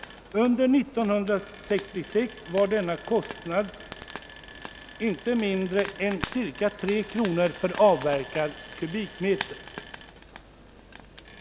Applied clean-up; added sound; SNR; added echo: none; Frying (food); 11 dB; none.